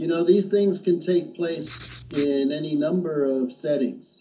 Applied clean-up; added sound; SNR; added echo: none; Writing; 15 dB; reverberation time 0.3 s.